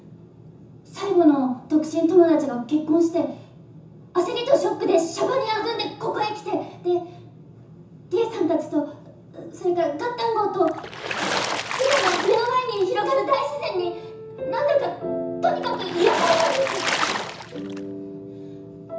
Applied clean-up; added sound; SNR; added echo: none; Water / Splash, splatter; 4 dB; reverberation time 0.6 s.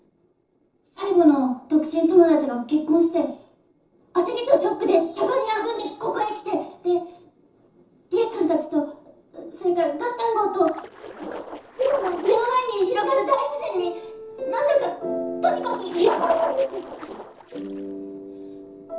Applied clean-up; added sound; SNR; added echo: neural separator model SepFormer DNS4.